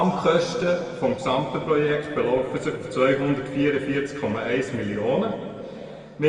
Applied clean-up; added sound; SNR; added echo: none; none; none; reverberation time 2.3 s.